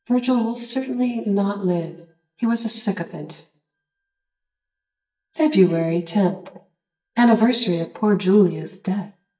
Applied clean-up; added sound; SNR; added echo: neural mask model DeepFilterNet 3.